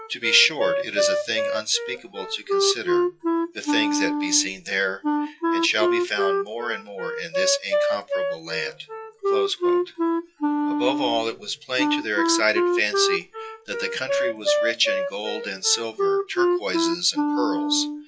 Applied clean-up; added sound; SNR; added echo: classical method WPE with log-MMSE.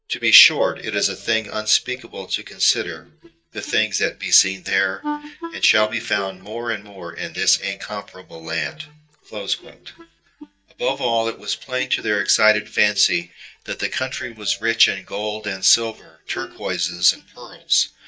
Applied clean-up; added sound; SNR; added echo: neural mask model DeepFilterNet 3.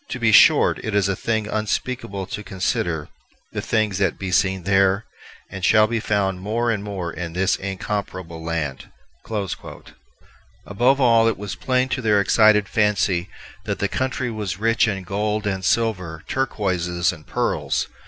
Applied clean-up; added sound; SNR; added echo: none; none; none; none.